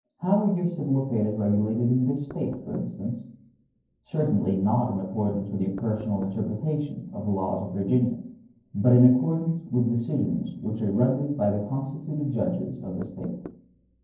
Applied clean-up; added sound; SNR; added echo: neural separator model SepFormer DNS4.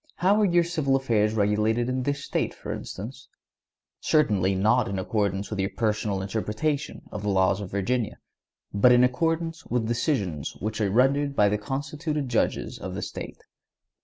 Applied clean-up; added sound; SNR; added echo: none; none; none; none.